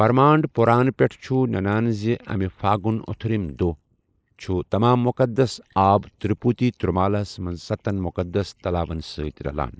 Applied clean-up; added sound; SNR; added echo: neural mask model Resemble Enhance denoiser.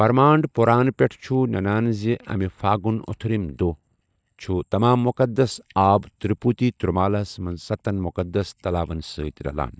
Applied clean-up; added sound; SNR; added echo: neural mask model DeepFilterNet 3.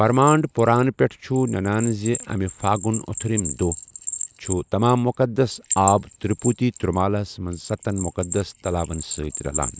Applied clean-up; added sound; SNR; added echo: none; Bell; 11 dB; none.